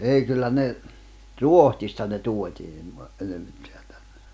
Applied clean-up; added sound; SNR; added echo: none; none; none; none.